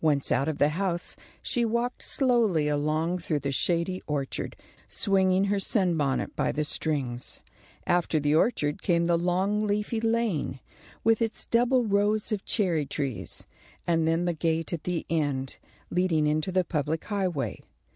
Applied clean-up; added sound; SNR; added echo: none; none; none; none.